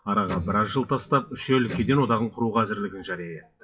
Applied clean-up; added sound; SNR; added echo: classical method WPE with log-MMSE.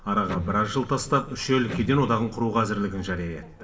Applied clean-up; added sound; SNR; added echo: none; Electric guitar; 12 dB; reverberation time 1.1 s.